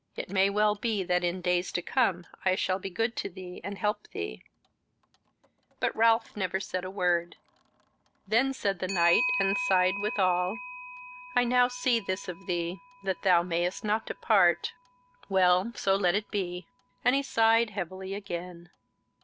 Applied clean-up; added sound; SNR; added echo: none; Clock; 12 dB; none.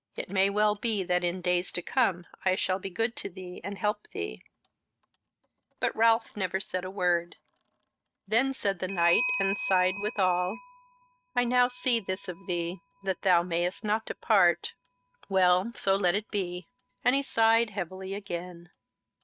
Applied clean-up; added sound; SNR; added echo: neural mask model RNNoise.